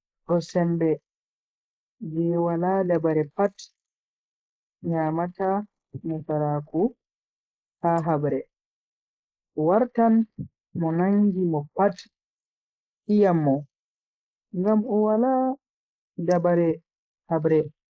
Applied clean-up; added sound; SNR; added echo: neural mask model Resemble Enhance denoiser.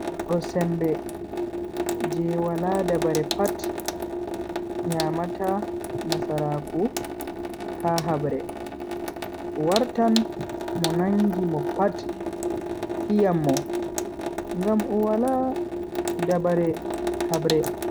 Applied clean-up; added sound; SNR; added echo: none; Sink (filling or washing) / Water tap, faucet; 3 dB; none.